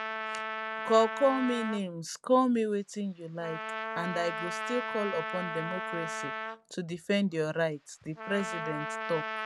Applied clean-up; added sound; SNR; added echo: none; Trumpet; 6 dB; none.